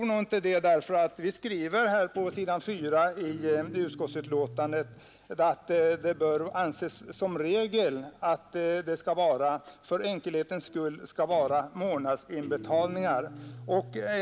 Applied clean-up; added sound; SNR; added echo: none; Guitar; 19 dB; none.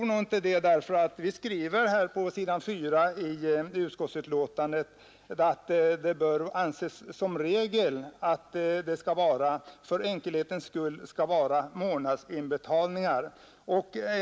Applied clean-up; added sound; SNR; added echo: none; none; none; none.